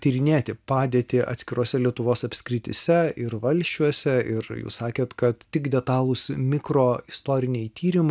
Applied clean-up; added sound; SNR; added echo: none; none; none; none.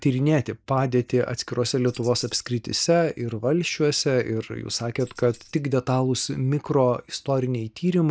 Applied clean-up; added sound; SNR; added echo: neural mask model Resemble Enhance denoiser.